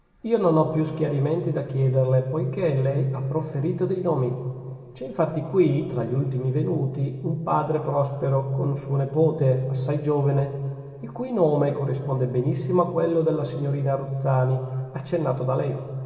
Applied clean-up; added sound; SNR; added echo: none; none; none; reverberation time 2.7 s.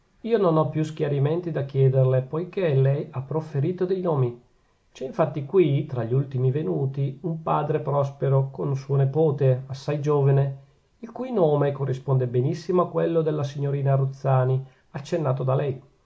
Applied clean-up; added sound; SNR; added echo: none; none; none; none.